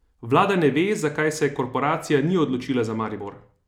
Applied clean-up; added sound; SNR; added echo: none; none; none; none.